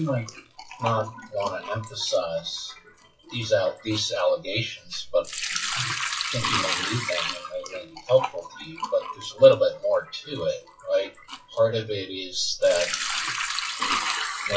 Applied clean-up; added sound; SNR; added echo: classical method WPE with log-MMSE.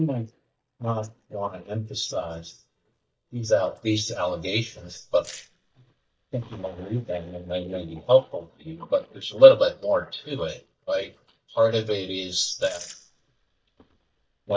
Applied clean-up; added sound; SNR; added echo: neural mask model DeepFilterNet 3.